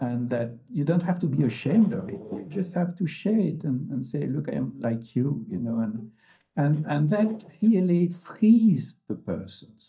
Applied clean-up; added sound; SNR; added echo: neural mask model DeepFilterNet 3.